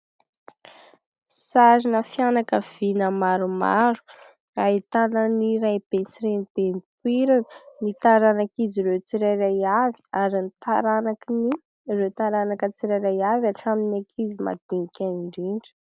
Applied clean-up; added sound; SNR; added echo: none; none; none; none.